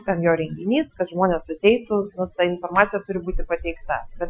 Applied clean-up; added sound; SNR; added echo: classical method Wiener filter.